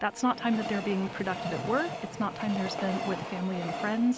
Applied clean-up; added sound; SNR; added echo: none; Train; 7 dB; none.